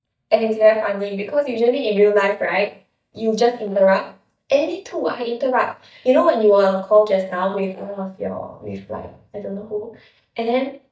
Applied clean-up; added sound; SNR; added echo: neural mask model DeepFilterNet 3.